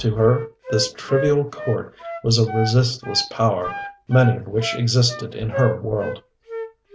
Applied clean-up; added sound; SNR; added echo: none; Wind instrument, woodwind instrument; 10 dB; none.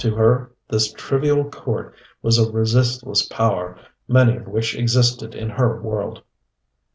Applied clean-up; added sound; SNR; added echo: none; none; none; none.